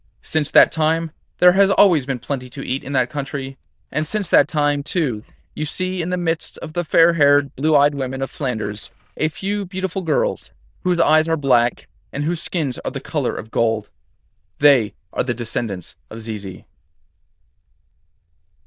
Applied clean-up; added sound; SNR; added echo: neural diffusion model UNIVERSE++.